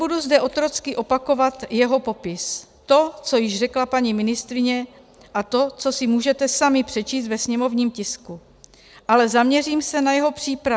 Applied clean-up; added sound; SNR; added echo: none; none; none; none.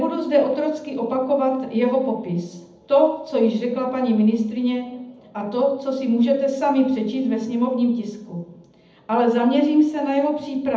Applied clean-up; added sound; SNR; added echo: none; none; none; reverberation time 0.8 s.